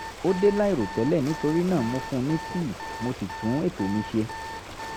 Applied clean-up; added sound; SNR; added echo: none; Alarm + Ocean; 10 dB; none.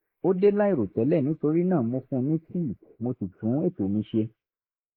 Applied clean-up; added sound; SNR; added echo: neural mask model Resemble Enhance denoiser.